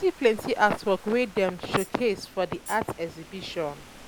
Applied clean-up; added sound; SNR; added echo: none; Tambourine + Rain / Thunderstorm; 18 dB; none.